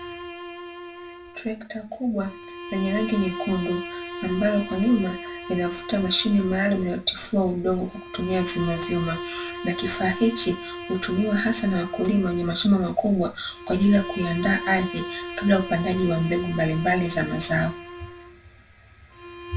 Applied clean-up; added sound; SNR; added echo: none; Bowed string instrument; 11 dB; reverberation time 0.2 s.